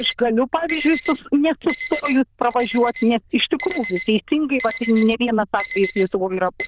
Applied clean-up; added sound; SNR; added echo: neural diffusion model UNIVERSE++.